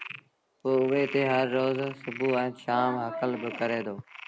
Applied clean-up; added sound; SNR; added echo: none; Frog; 14 dB; none.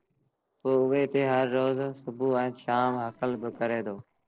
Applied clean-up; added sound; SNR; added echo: neural separator model SepFormer DNS4.